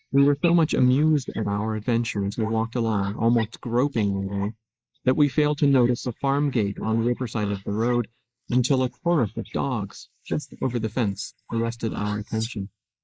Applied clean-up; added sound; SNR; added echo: neural mask model Resemble Enhance denoiser.